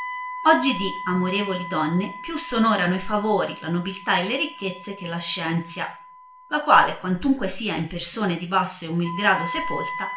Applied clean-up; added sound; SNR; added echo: none; Wind instrument, woodwind instrument; 12 dB; reverberation time 0.4 s.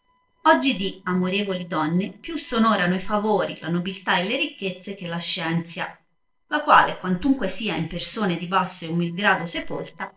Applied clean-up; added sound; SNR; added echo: neural separator model SepFormer DNS4.